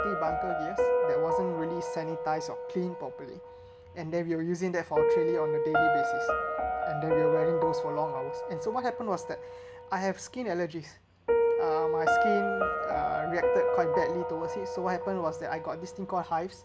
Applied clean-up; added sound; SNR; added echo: none; Piano; -4 dB; none.